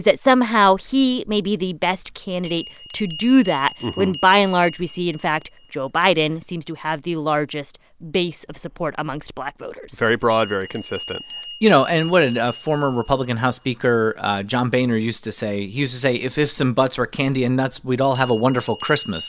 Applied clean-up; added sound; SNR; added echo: none; Bell; 12 dB; none.